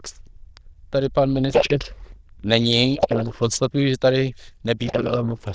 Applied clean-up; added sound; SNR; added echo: neural diffusion model UNIVERSE++.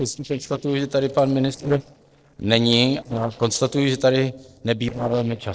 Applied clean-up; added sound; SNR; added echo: neural separator model SepFormer DNS4.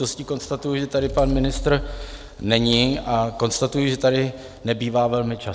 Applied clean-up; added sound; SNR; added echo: none; none; none; none.